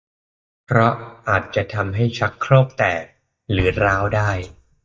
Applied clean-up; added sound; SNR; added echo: neural mask model DeepFilterNet 3.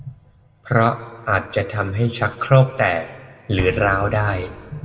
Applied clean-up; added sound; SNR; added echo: none; Explosion; 16 dB; reverberation time 1.5 s.